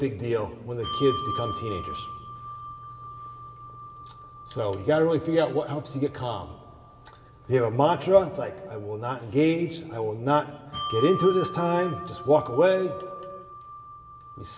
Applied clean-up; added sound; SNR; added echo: none; Bell; 12 dB; reverberation time 1.6 s.